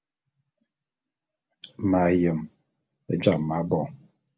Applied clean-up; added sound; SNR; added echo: none; none; none; none.